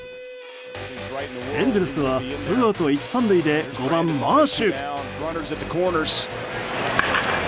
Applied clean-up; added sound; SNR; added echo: none; Bowed string instrument; 16 dB; none.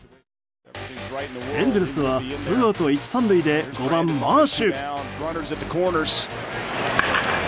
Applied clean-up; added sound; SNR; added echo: none; none; none; none.